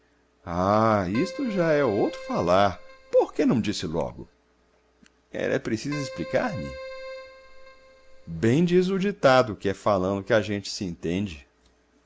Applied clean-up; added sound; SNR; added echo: none; Keyboard (musical); 15 dB; none.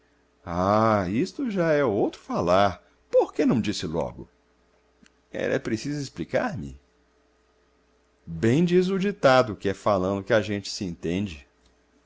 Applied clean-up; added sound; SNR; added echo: none; none; none; none.